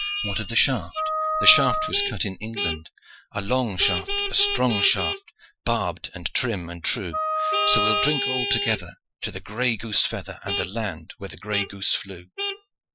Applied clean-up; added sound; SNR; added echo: classical method Wiener filter.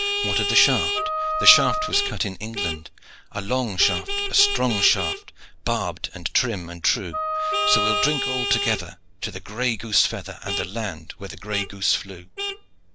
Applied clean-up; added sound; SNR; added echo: none; Vehicle horn, car horn, honking + Wind instrument, woodwind instrument; 3 dB; none.